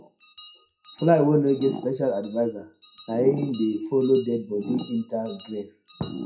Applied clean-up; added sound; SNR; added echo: classical method WPE with log-MMSE.